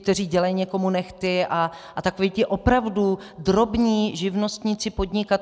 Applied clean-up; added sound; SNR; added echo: none; none; none; none.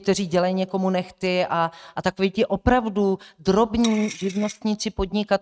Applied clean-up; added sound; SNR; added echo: neural mask model RNNoise.